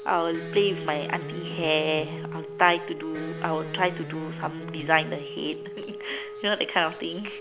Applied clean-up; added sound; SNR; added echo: none; Wind instrument, woodwind instrument + Electric guitar; 9 dB; none.